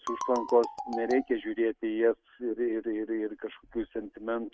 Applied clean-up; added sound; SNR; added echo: neural mask model RNNoise.